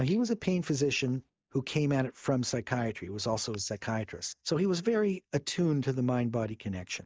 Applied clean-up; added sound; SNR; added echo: neural mask model DeepFilterNet 3.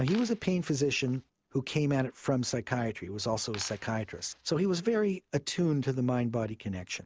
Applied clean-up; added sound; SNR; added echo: none; Coin (dropping); 19 dB; none.